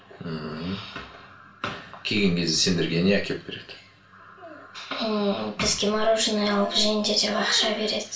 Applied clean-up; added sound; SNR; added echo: none; none; none; reverberation time 0.3 s.